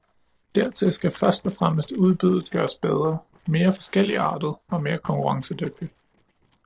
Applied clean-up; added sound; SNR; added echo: neural separator model SepFormer DNS4.